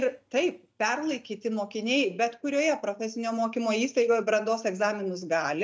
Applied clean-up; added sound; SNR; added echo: none; none; none; none.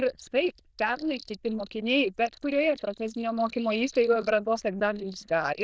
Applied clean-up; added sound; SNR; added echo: neural diffusion model UNIVERSE++.